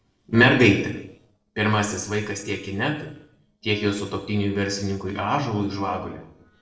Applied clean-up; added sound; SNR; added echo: neural separator model SepFormer DNS4.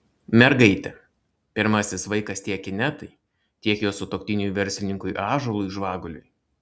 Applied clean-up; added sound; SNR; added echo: none; none; none; none.